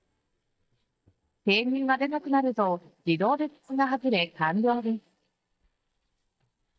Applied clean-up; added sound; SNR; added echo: neural mask model DeepFilterNet 3.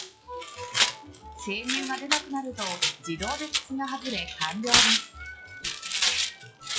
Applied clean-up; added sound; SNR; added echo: classical method log-MMSE.